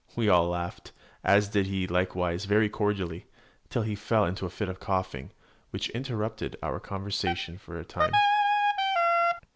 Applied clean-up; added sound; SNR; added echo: none; Wind instrument, woodwind instrument; -4 dB; none.